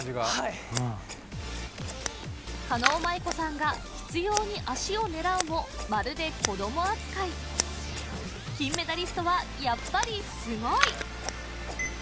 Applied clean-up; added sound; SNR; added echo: none; Scissors; 6 dB; none.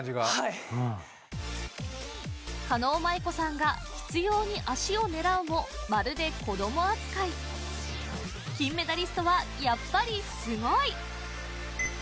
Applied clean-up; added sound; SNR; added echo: none; none; none; none.